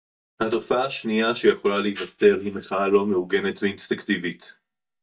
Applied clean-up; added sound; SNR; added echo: neural mask model DeepFilterNet 3.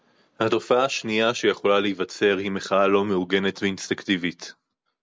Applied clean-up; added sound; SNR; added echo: none; none; none; none.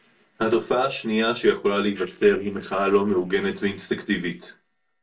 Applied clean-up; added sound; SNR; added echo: neural separator model SepFormer DNS4.